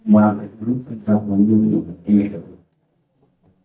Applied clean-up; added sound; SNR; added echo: neural mask model DeepFilterNet 3.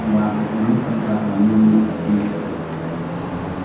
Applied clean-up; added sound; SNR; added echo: none; Traffic noise, roadway noise / Vehicle horn, car horn, honking; 6 dB; reverberation time 0.8 s.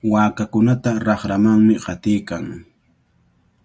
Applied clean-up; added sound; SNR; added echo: none; none; none; none.